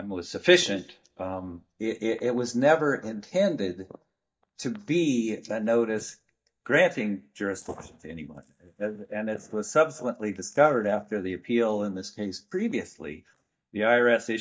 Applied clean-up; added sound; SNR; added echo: neural mask model DeepFilterNet 3.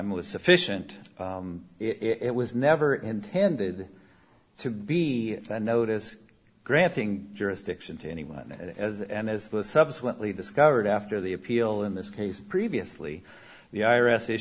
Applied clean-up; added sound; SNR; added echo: none; none; none; none.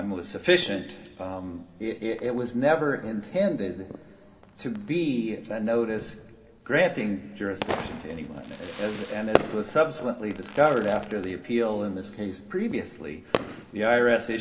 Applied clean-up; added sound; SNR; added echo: none; Fireworks; 10 dB; reverberation time 2.6 s.